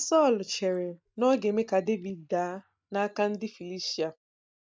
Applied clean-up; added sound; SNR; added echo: neural mask model DeepFilterNet 3.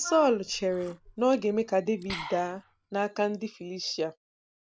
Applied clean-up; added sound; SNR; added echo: none; Liquid + Wind instrument, woodwind instrument; 15 dB; none.